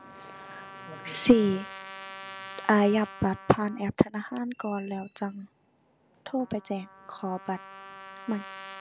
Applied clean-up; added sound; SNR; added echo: none; Trumpet; 16 dB; none.